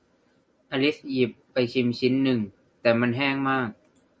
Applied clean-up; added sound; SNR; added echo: none; none; none; none.